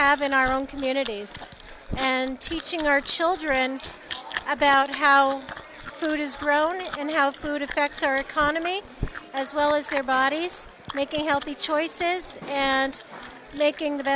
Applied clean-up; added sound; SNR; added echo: none; Chewing, mastication; 15 dB; none.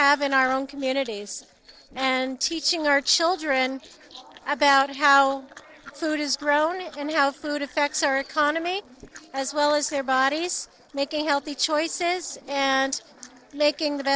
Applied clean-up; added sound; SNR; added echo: neural separator model SepFormer DNS4.